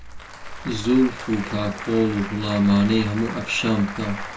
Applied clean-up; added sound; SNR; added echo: none; Applause / Crowd; 11 dB; reverberation time 0.2 s.